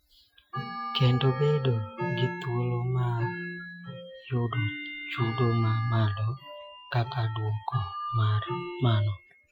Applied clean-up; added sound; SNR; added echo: classical method Wiener filter.